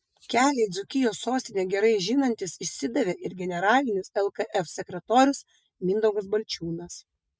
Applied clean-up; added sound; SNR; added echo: none; none; none; none.